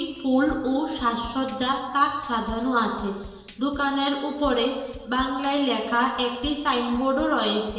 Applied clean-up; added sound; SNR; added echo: none; Drum / Drum kit; 20 dB; reverberation time 1.0 s.